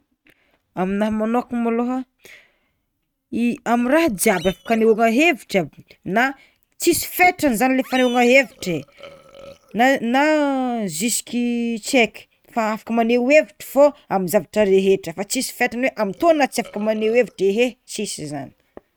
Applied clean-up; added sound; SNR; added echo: neural mask model RNNoise.